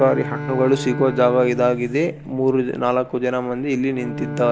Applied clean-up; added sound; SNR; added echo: none; Bowed string instrument; 11 dB; none.